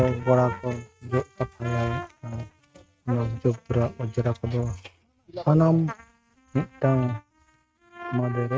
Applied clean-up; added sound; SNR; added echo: neural mask model RNNoise.